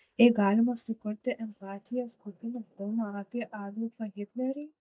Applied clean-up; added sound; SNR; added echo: neural mask model DeepFilterNet 3.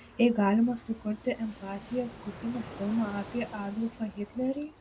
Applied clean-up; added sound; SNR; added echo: none; Fixed-wing aircraft, airplane; 16 dB; none.